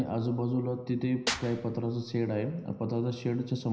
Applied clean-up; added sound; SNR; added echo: none; Clapping / Drum kit; 10 dB; reverberation time 0.9 s.